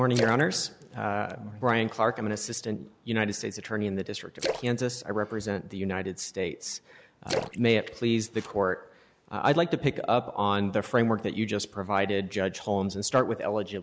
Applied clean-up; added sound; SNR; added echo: none; Splash, splatter; 10 dB; none.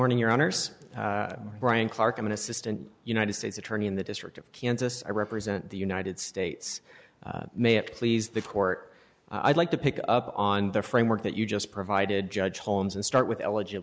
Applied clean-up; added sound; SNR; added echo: none; none; none; none.